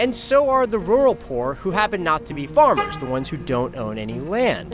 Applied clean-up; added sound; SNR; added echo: none; Vehicle horn, car horn, honking + Piano; 13 dB; none.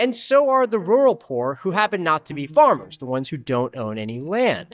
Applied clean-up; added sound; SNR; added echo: neural mask model DeepFilterNet 3.